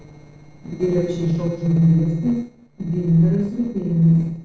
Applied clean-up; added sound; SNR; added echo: neural separator model SepFormer DNS4.